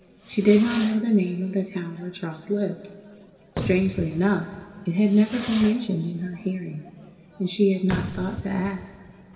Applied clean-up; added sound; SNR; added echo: none; Fireworks; 13 dB; reverberation time 2.8 s.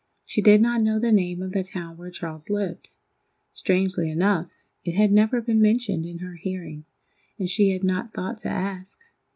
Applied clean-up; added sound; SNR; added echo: none; none; none; none.